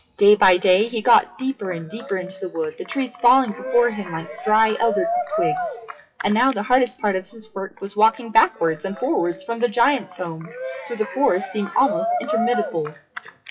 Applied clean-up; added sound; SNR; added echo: classical method WPE with log-MMSE.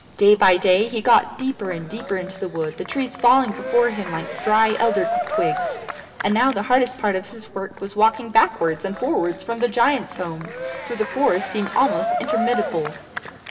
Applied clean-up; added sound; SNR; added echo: none; Cheering; 9 dB; reverberation time 1.2 s.